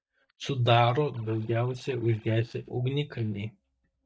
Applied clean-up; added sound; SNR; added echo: neural mask model DeepFilterNet 3.